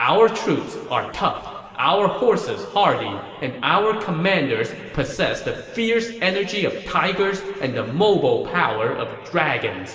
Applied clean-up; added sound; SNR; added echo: none; none; none; reverberation time 2.3 s.